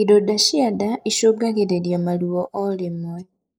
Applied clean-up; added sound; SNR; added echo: neural mask model Resemble Enhance denoiser.